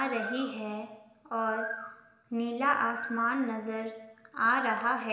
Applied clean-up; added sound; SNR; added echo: none; none; none; reverberation time 1.0 s.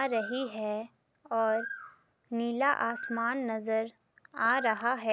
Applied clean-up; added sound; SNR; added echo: none; none; none; none.